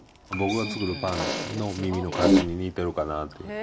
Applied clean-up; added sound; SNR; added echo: none; Fart; -4 dB; none.